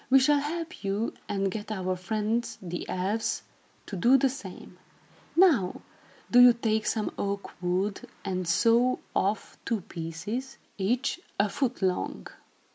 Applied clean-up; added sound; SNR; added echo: none; none; none; none.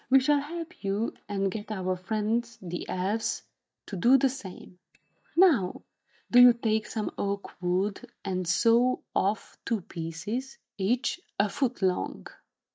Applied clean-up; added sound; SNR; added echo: neural mask model DeepFilterNet 3.